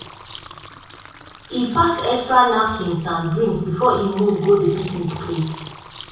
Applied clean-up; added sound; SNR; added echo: none; Fill (with liquid); 20 dB; reverberation time 0.7 s.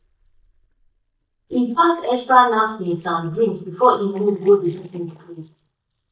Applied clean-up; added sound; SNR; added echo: neural mask model DeepFilterNet 3.